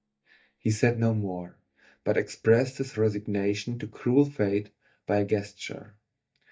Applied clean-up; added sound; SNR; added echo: neural mask model DeepFilterNet 3.